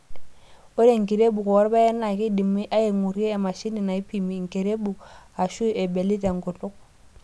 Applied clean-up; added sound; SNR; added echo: none; none; none; none.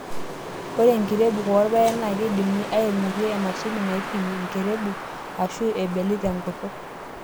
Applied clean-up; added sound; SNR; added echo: none; Wind; 9 dB; none.